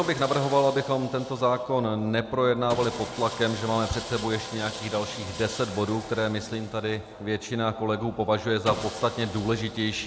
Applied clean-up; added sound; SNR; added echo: none; Sawing; 14 dB; none.